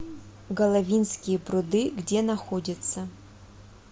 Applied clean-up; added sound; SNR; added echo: none; none; none; none.